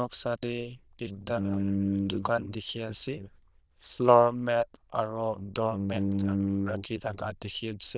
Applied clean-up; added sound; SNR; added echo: neural diffusion model UNIVERSE++.